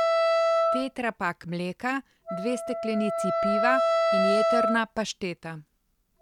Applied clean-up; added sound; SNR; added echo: none; Wind instrument, woodwind instrument; -4 dB; none.